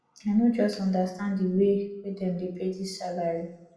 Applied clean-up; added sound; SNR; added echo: none; none; none; reverberation time 0.6 s.